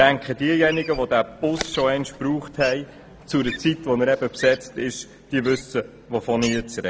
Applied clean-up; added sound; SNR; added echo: none; Wild animals + Bird; 16 dB; none.